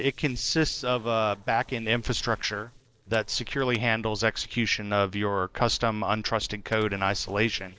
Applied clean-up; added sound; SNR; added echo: neural separator model SepFormer DNS4.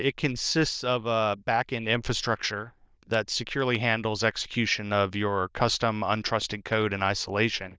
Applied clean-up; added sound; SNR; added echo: neural diffusion model UNIVERSE++.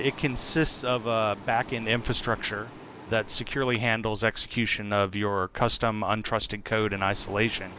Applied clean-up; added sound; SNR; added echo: none; Mechanical fan; 18 dB; none.